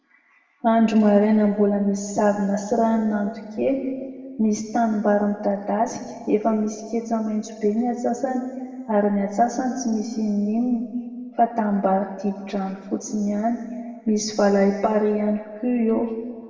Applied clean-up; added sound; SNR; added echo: none; none; none; reverberation time 1.6 s.